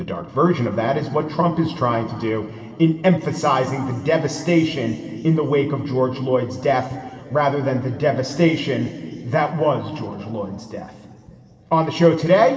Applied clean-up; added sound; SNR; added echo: none; none; none; reverberation time 2.7 s.